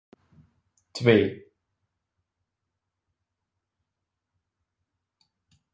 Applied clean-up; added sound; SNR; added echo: none; none; none; none.